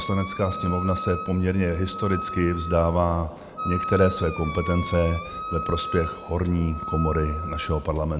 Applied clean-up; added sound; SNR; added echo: none; Wind instrument, woodwind instrument; 9 dB; none.